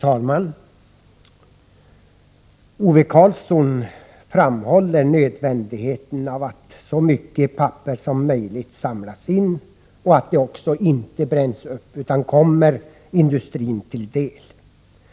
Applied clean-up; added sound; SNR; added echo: none; none; none; none.